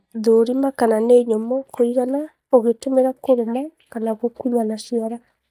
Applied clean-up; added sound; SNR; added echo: neural mask model DeepFilterNet 3.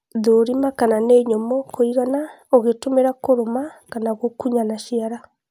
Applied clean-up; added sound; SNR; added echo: none; none; none; none.